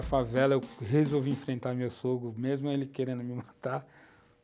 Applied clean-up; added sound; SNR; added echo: none; Drum kit; 13 dB; none.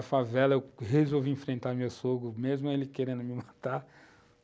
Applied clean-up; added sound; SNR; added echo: none; none; none; none.